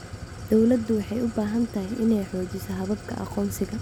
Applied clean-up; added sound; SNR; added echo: none; Idling; 17 dB; none.